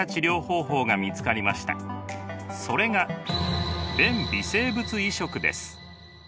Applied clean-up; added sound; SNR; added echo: none; none; none; none.